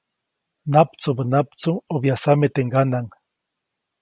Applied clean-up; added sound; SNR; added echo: none; none; none; none.